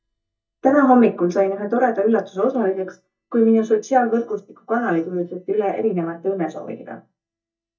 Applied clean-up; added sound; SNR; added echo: neural mask model DeepFilterNet 3.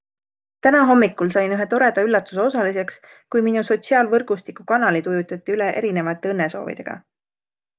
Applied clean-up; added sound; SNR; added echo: none; none; none; none.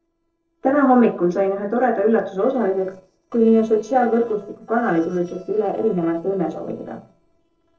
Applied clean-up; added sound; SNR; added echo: neural separator model SepFormer DNS4.